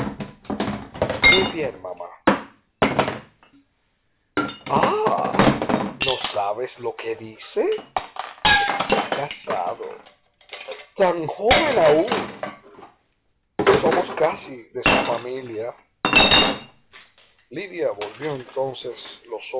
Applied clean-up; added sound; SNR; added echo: none; Chink, clink; -3 dB; none.